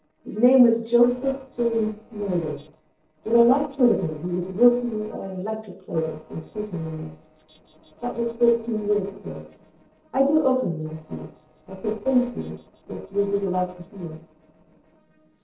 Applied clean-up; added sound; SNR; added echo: neural separator model SepFormer DNS4.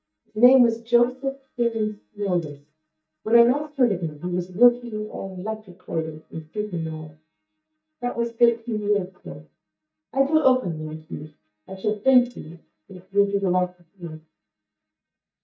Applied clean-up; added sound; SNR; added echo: neural mask model DeepFilterNet 3.